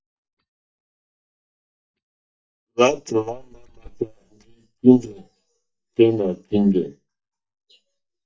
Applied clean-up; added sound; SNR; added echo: neural mask model DeepFilterNet 3.